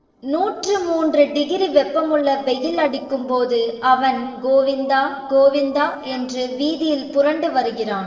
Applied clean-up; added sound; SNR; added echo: neural separator model SepFormer DNS4.